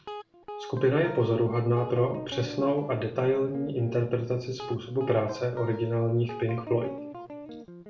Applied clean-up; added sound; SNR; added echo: none; Guitar; 13 dB; reverberation time 0.5 s.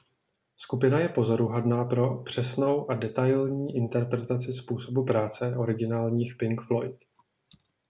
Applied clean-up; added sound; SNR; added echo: none; none; none; none.